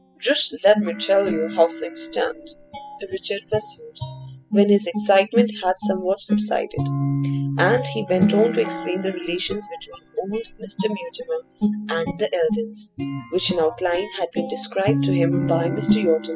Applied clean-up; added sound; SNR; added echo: classical method spectral subtraction.